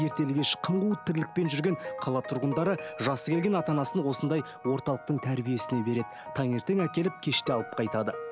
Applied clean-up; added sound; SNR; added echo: none; none; none; none.